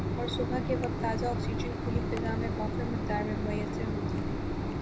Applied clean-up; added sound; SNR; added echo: none; Mechanisms; -4 dB; none.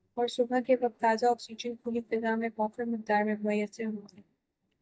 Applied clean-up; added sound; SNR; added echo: neural mask model DeepFilterNet 3.